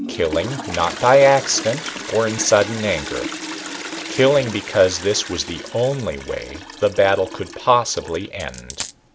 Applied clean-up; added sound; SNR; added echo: none; Coin (dropping) + Toilet flush; 11 dB; none.